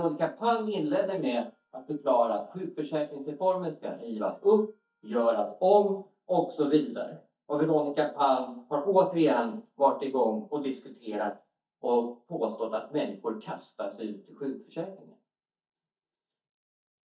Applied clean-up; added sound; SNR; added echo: neural mask model DeepFilterNet 3.